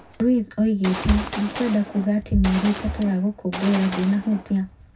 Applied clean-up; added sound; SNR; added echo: none; Gunshot, gunfire; 13 dB; reverberation time 0.3 s.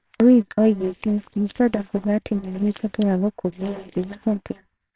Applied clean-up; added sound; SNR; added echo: neural separator model SepFormer WHAMR!.